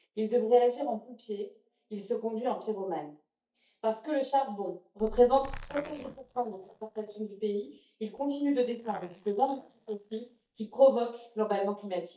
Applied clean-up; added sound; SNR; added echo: neural mask model DeepFilterNet 3.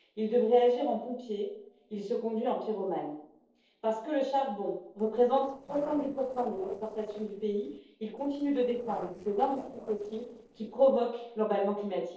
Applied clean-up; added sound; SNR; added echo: neural separator model SepFormer DNS4.